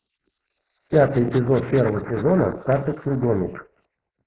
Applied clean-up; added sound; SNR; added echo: neural mask model Resemble Enhance denoiser.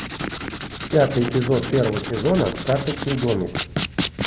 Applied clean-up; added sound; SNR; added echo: none; Writing; 7 dB; none.